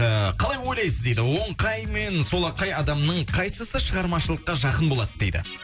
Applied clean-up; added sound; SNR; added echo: none; none; none; none.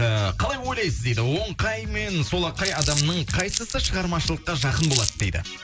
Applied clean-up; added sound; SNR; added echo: none; Crumpling, crinkling; 6 dB; none.